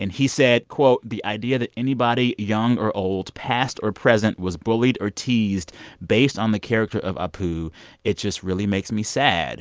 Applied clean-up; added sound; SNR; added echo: none; none; none; none.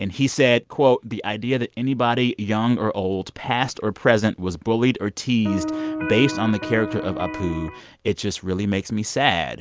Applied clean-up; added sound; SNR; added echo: none; Electric guitar; 6 dB; none.